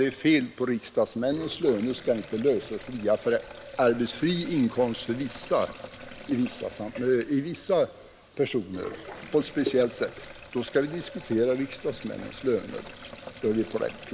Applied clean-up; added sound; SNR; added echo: none; Sink (filling or washing); 17 dB; none.